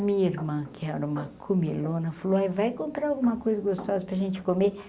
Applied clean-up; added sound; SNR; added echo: none; none; none; none.